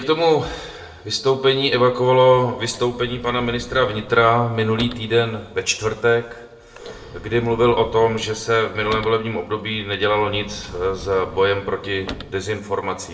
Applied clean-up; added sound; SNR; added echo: none; Sliding door / Slam / Wood; 17 dB; reverberation time 0.5 s.